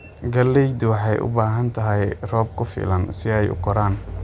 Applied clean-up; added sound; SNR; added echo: none; none; none; none.